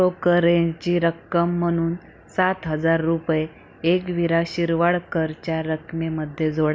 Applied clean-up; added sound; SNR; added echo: none; none; none; none.